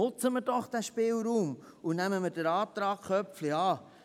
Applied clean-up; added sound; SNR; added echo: none; none; none; none.